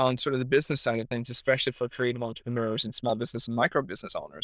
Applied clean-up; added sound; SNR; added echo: neural diffusion model UNIVERSE++.